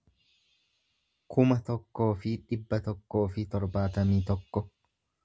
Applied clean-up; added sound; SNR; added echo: none; none; none; none.